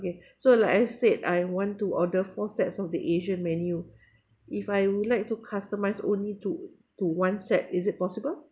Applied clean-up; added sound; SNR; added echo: none; none; none; none.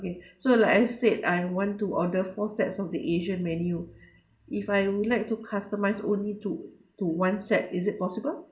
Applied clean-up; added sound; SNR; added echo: none; none; none; reverberation time 0.4 s.